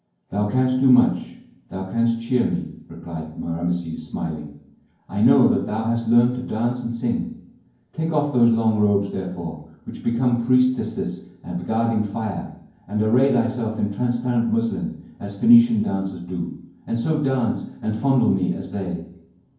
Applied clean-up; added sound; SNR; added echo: none; none; none; reverberation time 0.9 s.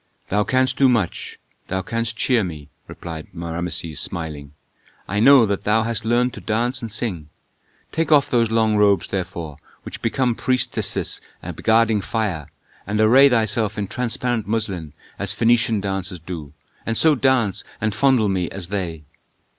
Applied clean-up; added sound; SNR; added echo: none; none; none; none.